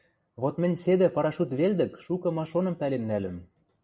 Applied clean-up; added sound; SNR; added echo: none; none; none; none.